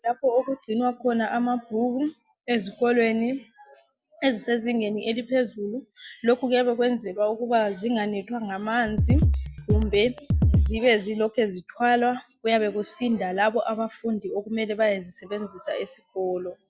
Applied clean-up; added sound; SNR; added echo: none; Drum kit; -3 dB; none.